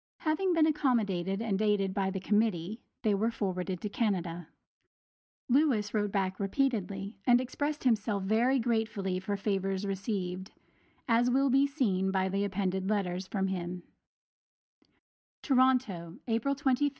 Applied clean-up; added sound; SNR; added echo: none; none; none; none.